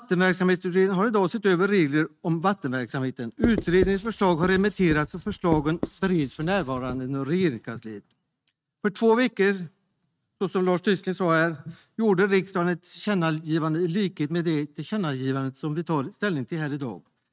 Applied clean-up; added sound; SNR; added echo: neural mask model RNNoise.